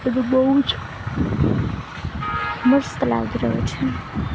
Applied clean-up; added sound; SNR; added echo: none; none; none; none.